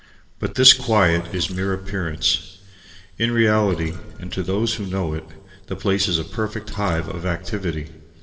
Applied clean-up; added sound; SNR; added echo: neural separator model SepFormer DNS4.